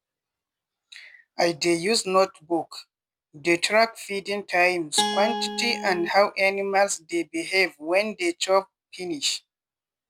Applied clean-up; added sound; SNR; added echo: none; Guitar; 3 dB; none.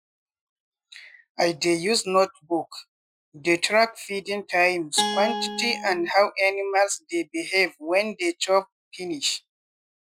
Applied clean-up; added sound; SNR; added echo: classical method Wiener filter.